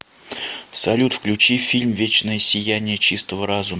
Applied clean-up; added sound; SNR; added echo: none; none; none; none.